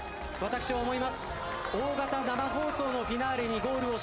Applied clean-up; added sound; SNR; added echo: none; none; none; none.